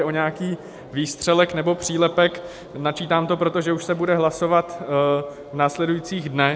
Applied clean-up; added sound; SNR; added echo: none; none; none; none.